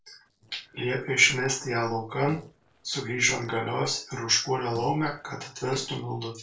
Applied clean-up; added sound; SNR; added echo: neural separator model SepFormer DNS4.